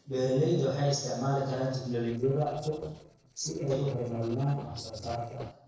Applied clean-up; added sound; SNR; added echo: neural separator model SepFormer DNS4.